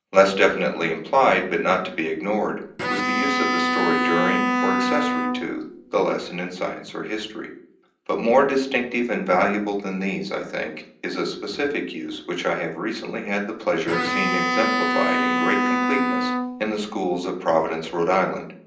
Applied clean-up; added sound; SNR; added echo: none; Bowed string instrument; 0 dB; reverberation time 0.6 s.